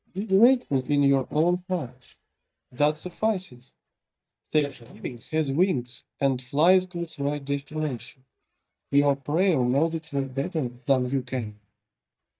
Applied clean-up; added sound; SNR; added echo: neural mask model DeepFilterNet 3.